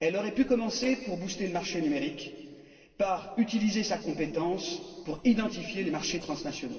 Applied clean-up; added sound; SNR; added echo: neural separator model SepFormer DNS4.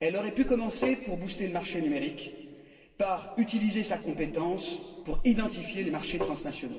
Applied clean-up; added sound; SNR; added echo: none; Tap; 6 dB; reverberation time 2.1 s.